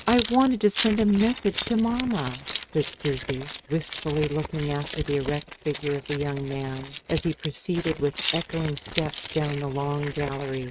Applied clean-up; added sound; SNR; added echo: neural mask model RNNoise.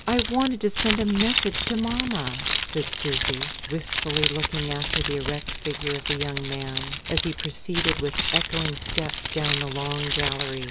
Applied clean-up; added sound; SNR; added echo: none; Keys jangling; 0 dB; none.